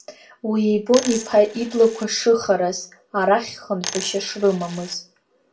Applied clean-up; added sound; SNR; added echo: none; Coin (dropping); 13 dB; reverberation time 0.2 s.